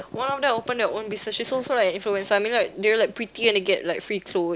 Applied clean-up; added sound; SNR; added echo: none; none; none; none.